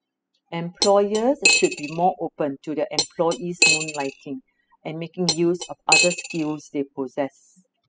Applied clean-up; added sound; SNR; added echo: classical method spectral subtraction.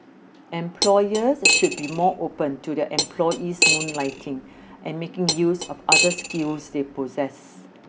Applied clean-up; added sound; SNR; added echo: none; Cutlery, silverware; 0 dB; none.